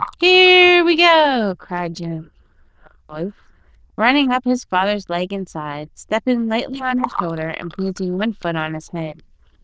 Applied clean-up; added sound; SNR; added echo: neural diffusion model UNIVERSE++.